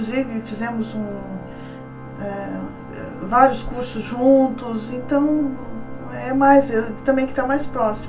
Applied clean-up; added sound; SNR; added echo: none; Organ; 15 dB; reverberation time 0.2 s.